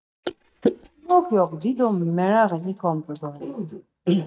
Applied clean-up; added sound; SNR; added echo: neural mask model DeepFilterNet 3.